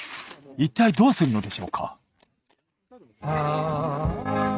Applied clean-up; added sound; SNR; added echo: neural mask model RNNoise.